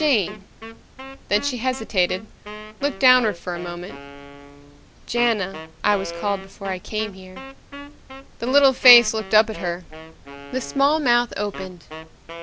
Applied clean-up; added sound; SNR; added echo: none; Wind instrument, woodwind instrument; 14 dB; none.